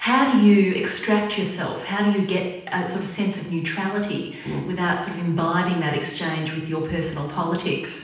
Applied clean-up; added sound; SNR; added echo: none; none; none; reverberation time 0.9 s.